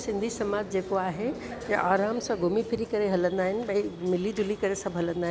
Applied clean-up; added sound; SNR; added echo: none; none; none; none.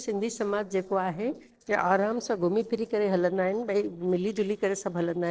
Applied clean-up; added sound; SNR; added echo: neural separator model SepFormer DNS4.